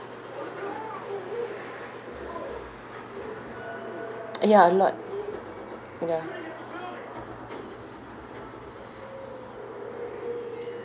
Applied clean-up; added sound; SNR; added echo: none; none; none; none.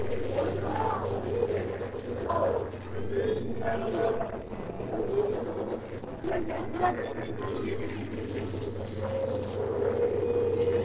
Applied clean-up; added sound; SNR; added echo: neural separator model SepFormer DNS4.